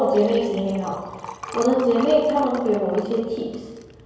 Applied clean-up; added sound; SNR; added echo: none; Liquid; 17 dB; reverberation time 1.2 s.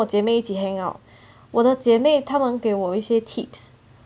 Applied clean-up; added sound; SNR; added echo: none; none; none; none.